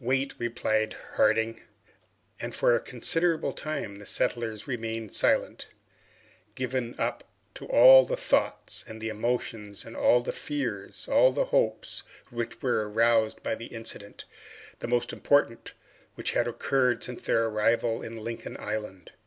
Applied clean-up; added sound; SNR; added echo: none; none; none; none.